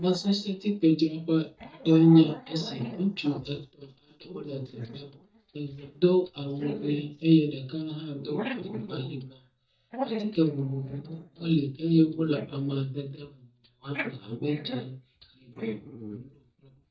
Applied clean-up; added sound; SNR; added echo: neural mask model DeepFilterNet 3.